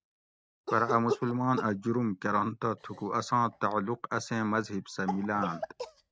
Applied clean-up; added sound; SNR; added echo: neural mask model RNNoise.